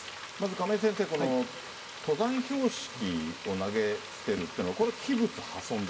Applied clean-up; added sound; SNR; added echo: none; Frying (food); 11 dB; reverberation time 1.9 s.